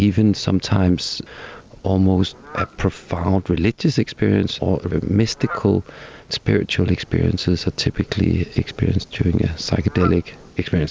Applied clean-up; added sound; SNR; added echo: none; Fowl; 20 dB; none.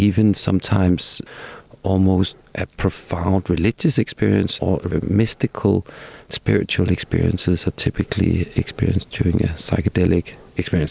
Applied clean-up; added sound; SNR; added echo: none; none; none; none.